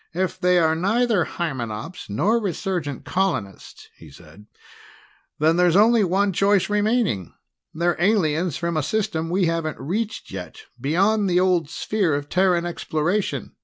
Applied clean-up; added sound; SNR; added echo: none; none; none; none.